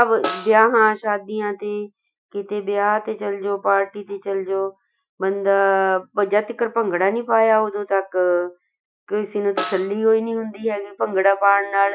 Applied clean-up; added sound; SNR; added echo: classical method Wiener filter.